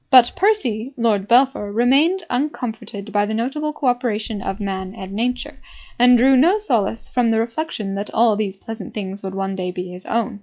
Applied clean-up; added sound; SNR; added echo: classical method log-MMSE.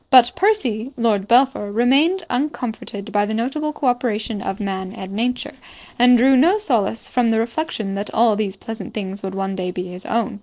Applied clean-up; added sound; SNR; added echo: neural separator model SepFormer DNS4.